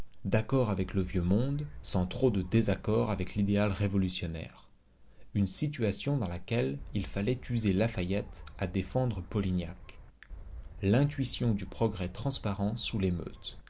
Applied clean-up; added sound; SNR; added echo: none; Gull, seagull / Wind; 15 dB; none.